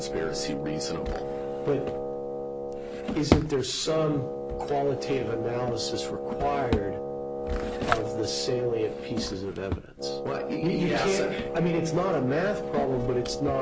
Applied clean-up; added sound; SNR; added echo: none; Wind instrument, woodwind instrument + Drawer open or close; 2 dB; none.